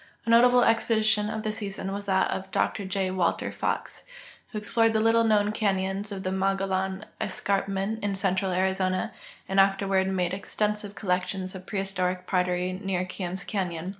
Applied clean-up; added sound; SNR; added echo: none; none; none; none.